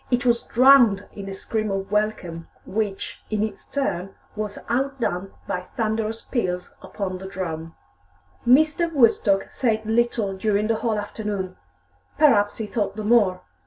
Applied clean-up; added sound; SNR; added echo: none; none; none; none.